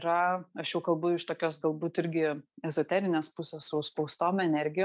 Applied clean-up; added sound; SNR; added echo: none; none; none; none.